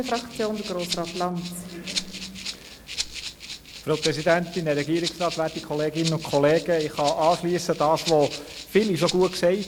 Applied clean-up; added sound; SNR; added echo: none; Rattle (instrument); 11 dB; none.